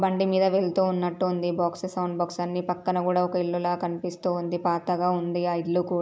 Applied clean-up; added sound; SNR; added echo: none; none; none; none.